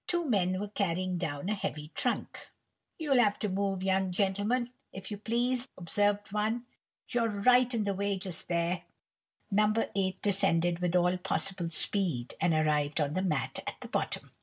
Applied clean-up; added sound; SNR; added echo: none; none; none; none.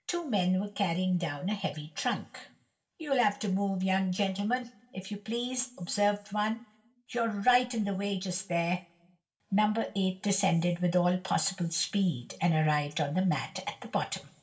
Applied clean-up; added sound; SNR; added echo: none; none; none; reverberation time 0.5 s.